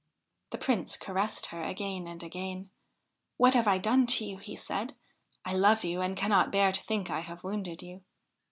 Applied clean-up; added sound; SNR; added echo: none; none; none; none.